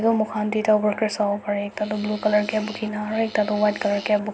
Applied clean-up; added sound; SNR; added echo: none; Fart; 19 dB; none.